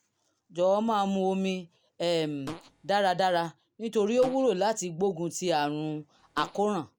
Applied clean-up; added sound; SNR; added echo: none; Fart; 15 dB; none.